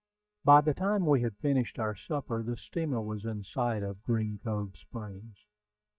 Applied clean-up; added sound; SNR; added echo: neural mask model DeepFilterNet 3.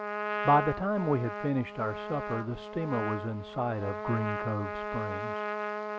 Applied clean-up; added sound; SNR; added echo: none; Trumpet; 4 dB; none.